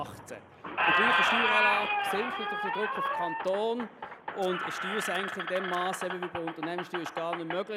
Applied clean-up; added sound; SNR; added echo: none; Squeak; -3 dB; none.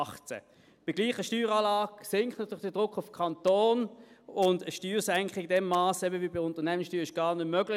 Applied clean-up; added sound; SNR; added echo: none; none; none; none.